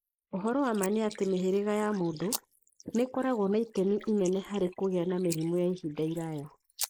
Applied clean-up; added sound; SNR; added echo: neural mask model Resemble Enhance denoiser.